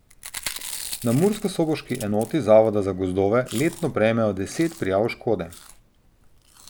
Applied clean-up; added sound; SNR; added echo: none; Chewing, mastication; 16 dB; none.